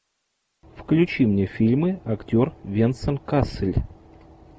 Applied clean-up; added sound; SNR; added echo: none; none; none; none.